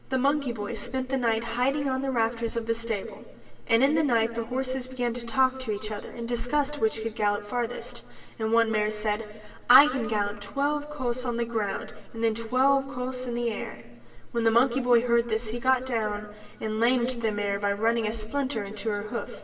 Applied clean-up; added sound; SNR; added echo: none; none; none; reverberation time 1.4 s.